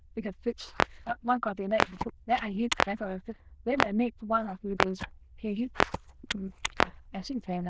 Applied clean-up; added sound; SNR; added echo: neural diffusion model UNIVERSE++.